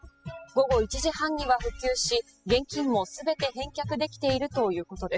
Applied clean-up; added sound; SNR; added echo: classical method spectral subtraction.